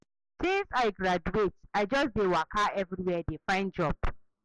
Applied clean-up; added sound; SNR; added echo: none; none; none; none.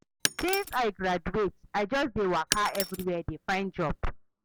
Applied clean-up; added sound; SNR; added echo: none; Shatter; 7 dB; none.